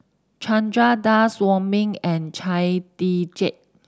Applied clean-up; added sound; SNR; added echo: none; none; none; none.